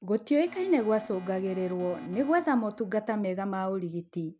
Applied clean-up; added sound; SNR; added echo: none; Alarm; 20 dB; none.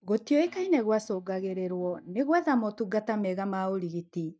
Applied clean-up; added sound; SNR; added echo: neural mask model DeepFilterNet 3.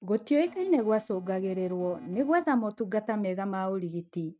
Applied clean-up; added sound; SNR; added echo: neural mask model RNNoise.